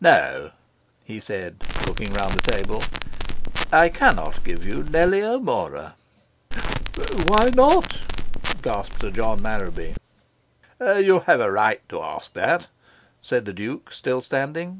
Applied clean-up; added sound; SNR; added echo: none; Crackle; -1 dB; none.